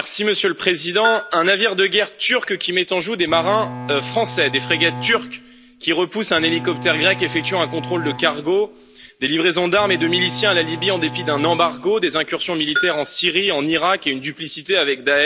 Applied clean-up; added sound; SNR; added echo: none; Bowed string instrument + Bell; 11 dB; none.